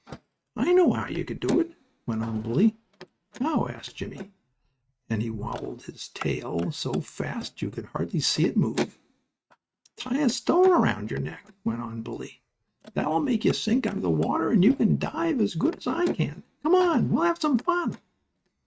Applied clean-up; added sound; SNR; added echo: neural mask model RNNoise.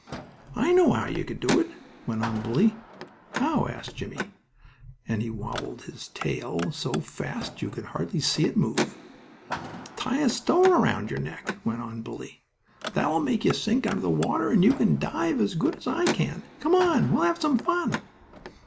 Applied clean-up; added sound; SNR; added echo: none; Car; 11 dB; none.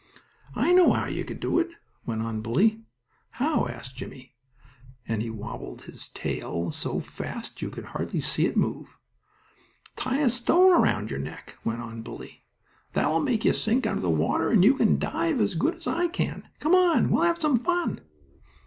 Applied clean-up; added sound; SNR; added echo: none; none; none; none.